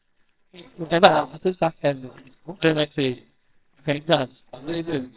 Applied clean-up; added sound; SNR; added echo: neural separator model SepFormer WHAMR!.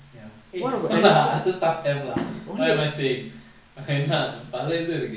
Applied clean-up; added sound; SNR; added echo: none; none; none; none.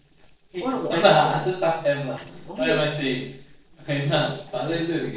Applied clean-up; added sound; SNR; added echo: neural separator model SepFormer DNS4.